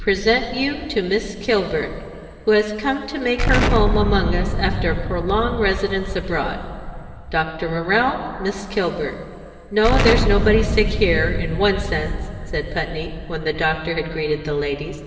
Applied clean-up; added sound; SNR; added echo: none; Explosion; 3 dB; reverberation time 2.9 s.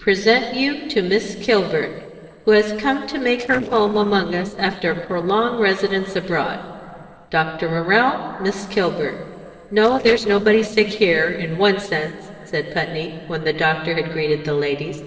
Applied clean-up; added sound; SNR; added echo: neural separator model SepFormer DNS4.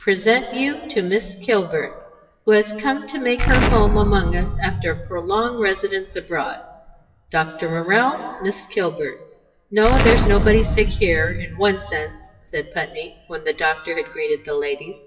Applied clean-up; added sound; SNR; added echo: classical method WPE with log-MMSE.